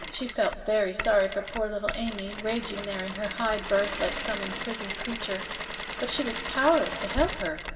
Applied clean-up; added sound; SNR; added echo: none; Mechanisms; 5 dB; reverberation time 2.1 s.